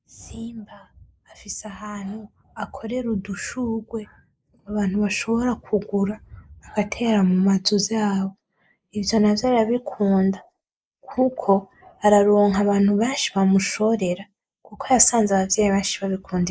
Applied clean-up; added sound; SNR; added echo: neural mask model Resemble Enhance denoiser.